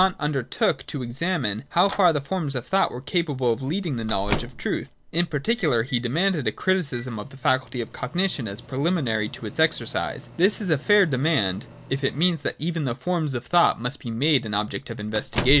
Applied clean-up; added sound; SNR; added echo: none; Microwave oven; 14 dB; none.